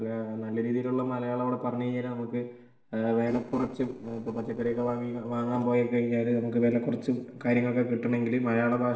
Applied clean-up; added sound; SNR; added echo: neural separator model SepFormer DNS4.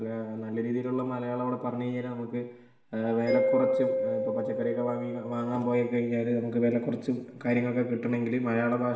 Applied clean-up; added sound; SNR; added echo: none; Mallet percussion; 5 dB; reverberation time 0.7 s.